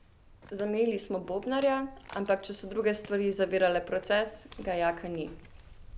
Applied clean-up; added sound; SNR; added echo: none; Walk, footsteps; 19 dB; none.